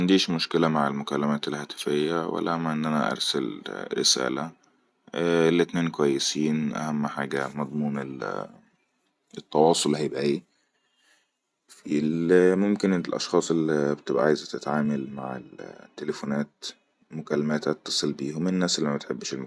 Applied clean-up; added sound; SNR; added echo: none; none; none; none.